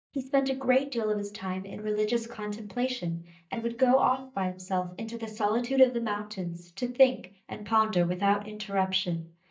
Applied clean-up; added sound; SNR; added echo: neural mask model DeepFilterNet 3.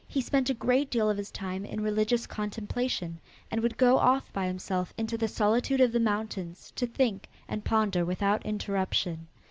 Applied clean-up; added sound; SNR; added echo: none; none; none; none.